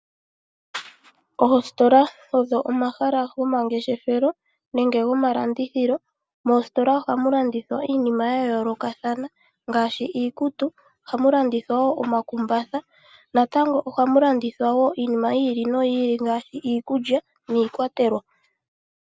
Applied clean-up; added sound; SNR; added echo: none; none; none; none.